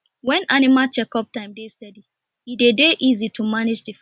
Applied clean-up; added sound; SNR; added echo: none; none; none; none.